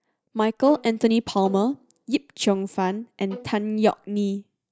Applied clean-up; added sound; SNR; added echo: neural mask model DeepFilterNet 3.